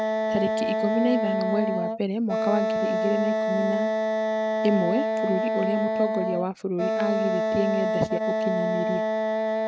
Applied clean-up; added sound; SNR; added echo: neural mask model RNNoise.